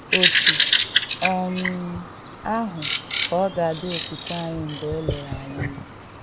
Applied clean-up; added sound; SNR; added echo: none; Bird vocalization, bird call, bird song; -3 dB; none.